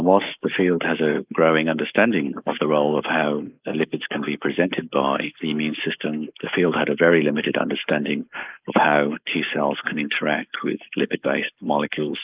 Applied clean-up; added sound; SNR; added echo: neural mask model Resemble Enhance denoiser.